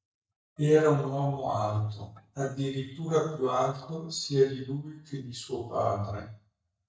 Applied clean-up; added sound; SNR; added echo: neural mask model DeepFilterNet 3.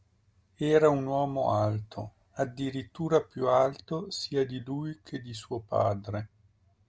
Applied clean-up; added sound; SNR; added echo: none; none; none; none.